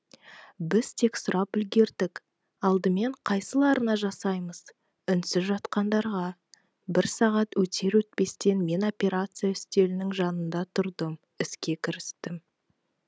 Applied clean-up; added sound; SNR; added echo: none; none; none; none.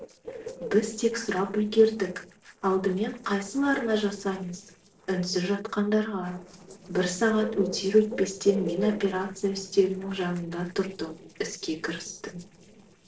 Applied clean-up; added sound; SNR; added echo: neural separator model SepFormer DNS4.